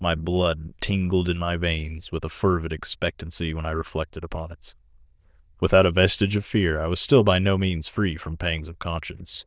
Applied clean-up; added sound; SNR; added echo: neural diffusion model UNIVERSE++.